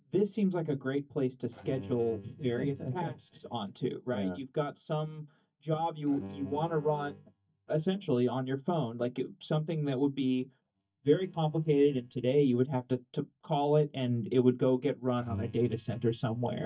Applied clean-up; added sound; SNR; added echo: neural mask model DeepFilterNet 3.